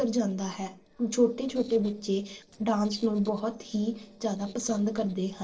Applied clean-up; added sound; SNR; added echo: neural separator model SepFormer DNS4.